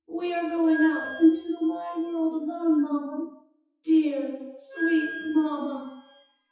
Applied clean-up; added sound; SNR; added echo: classical method WPE with log-MMSE.